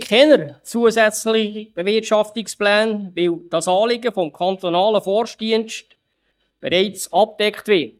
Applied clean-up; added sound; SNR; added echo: neural mask model DeepFilterNet 3.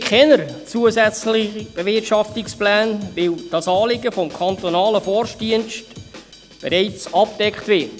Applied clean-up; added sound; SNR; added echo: none; Drum kit; 20 dB; none.